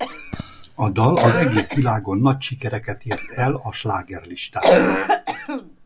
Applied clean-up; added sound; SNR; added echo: none; Cough; 1 dB; none.